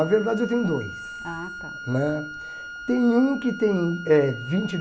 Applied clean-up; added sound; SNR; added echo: none; Wind instrument, woodwind instrument; 13 dB; none.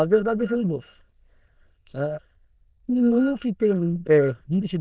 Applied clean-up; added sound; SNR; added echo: neural diffusion model UNIVERSE++.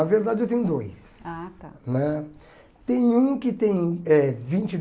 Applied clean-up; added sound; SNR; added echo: none; none; none; none.